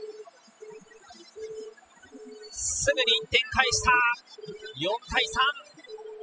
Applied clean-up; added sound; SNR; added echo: classical method spectral subtraction.